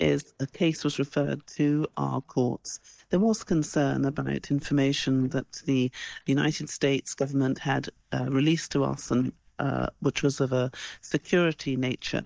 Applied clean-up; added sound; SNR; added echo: neural mask model DeepFilterNet 3.